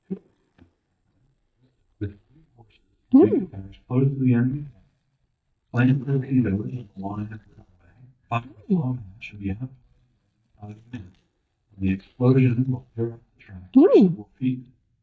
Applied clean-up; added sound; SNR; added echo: neural mask model DeepFilterNet 3.